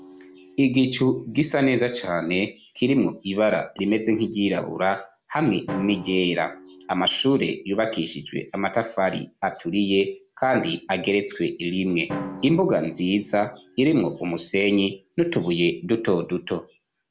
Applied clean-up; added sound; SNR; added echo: none; Drum; 19 dB; none.